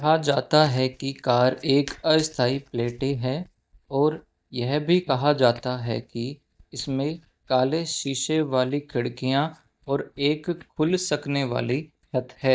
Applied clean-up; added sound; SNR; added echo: neural mask model DeepFilterNet 3.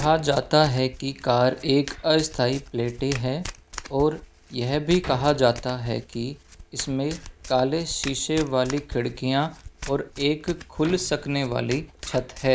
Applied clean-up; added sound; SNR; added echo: none; Domestic sounds, home sounds + Door; 15 dB; none.